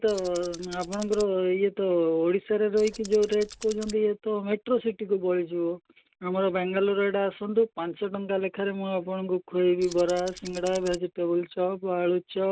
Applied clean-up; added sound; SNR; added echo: none; Tools; 16 dB; none.